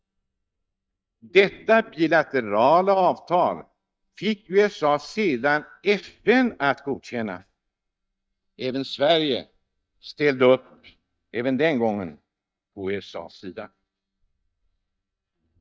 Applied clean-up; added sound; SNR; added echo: neural mask model DeepFilterNet 3.